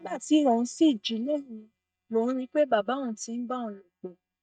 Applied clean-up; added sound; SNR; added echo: neural mask model DeepFilterNet 3.